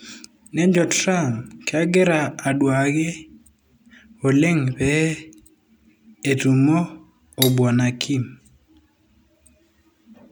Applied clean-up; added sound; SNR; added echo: none; Cutlery, silverware; 6 dB; none.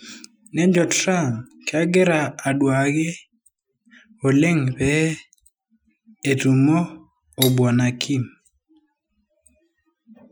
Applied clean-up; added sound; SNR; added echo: classical method Wiener filter.